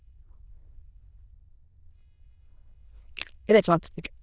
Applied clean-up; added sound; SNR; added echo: neural diffusion model UNIVERSE++.